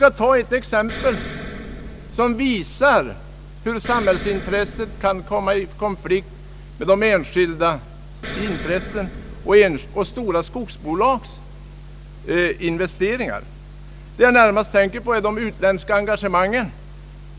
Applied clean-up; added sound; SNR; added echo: none; Explosion; 14 dB; none.